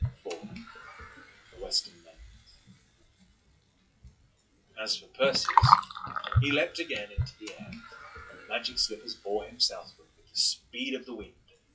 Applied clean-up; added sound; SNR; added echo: classical method WPE with log-MMSE.